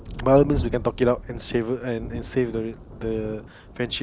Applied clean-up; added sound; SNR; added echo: none; Thunder; 10 dB; none.